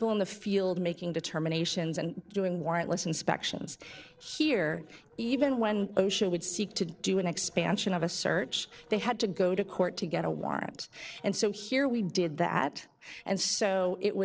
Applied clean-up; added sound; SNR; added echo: neural separator model SepFormer DNS4.